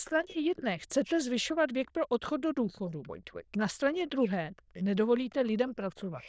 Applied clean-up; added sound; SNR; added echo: neural diffusion model UNIVERSE++.